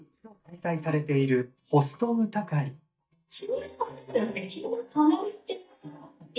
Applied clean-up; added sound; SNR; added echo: neural mask model DeepFilterNet 3.